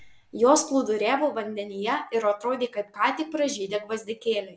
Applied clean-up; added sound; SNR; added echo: none; none; none; none.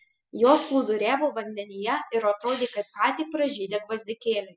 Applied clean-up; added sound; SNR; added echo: classical method spectral subtraction.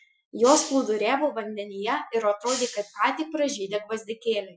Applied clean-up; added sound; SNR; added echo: classical method Wiener filter.